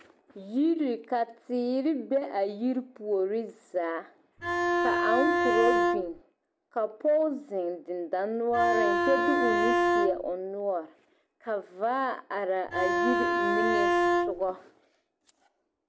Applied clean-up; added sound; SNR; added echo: none; Bowed string instrument; -5 dB; none.